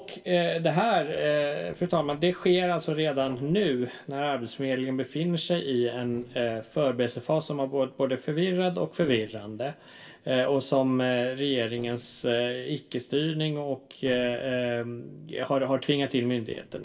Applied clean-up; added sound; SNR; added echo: neural separator model SepFormer DNS4.